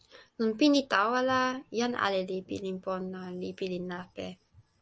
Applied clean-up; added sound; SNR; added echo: none; none; none; none.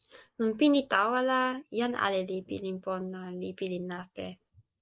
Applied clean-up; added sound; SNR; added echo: neural mask model Resemble Enhance denoiser.